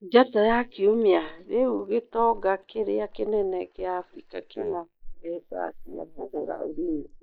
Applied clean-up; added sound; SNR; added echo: neural mask model Resemble Enhance denoiser.